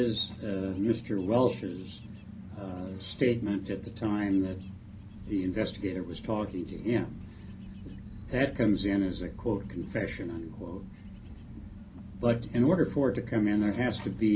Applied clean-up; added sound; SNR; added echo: none; Wind / Bird / Insect; 18 dB; reverberation time 0.3 s.